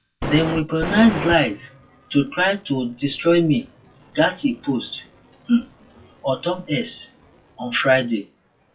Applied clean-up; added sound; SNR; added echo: classical method WPE with log-MMSE.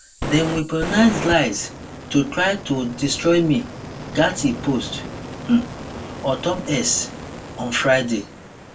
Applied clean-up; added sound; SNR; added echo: none; Fire; 11 dB; reverberation time 0.2 s.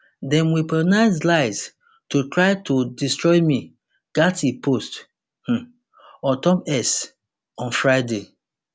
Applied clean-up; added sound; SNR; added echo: none; none; none; none.